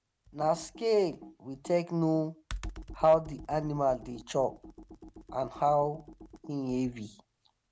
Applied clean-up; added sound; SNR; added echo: none; Computer keyboard; 16 dB; none.